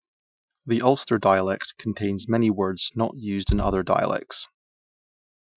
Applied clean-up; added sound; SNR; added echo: classical method Wiener filter.